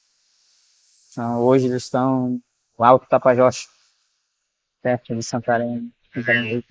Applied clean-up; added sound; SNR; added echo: neural mask model Resemble Enhance denoiser.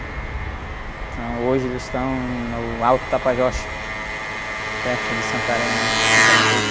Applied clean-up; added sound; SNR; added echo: none; Engine; -2 dB; none.